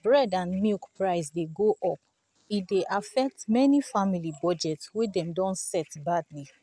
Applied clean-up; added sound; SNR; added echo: none; none; none; none.